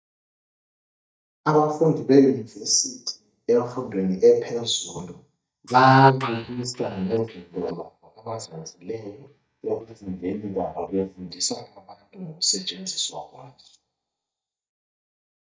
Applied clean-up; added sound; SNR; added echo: neural mask model DeepFilterNet 3.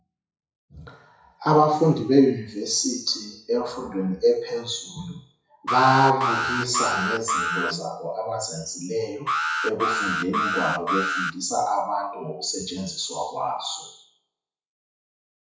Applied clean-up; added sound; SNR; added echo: classical method WPE with log-MMSE.